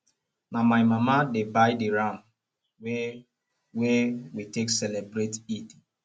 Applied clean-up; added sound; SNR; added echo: none; none; none; none.